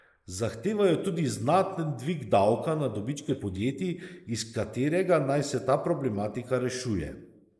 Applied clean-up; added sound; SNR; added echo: neural mask model Resemble Enhance denoiser.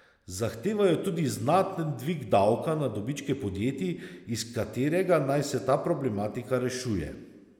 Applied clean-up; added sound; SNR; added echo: none; none; none; none.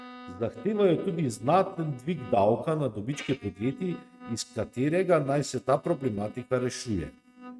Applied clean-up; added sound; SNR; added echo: neural mask model RNNoise.